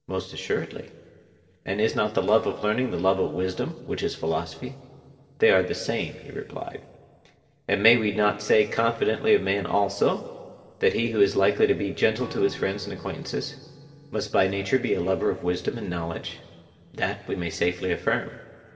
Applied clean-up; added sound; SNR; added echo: neural separator model SepFormer DNS4.